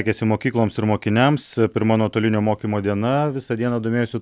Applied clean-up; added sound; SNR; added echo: none; none; none; none.